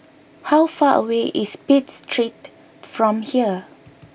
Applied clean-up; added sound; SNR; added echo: none; none; none; none.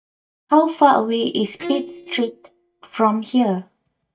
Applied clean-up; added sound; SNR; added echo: neural mask model DeepFilterNet 3.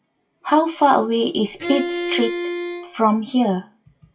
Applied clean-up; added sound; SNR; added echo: classical method WPE with log-MMSE.